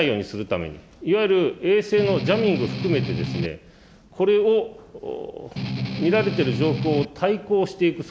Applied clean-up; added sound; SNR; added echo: none; Strum; 4 dB; none.